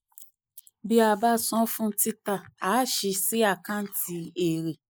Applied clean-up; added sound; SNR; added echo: neural mask model Resemble Enhance denoiser.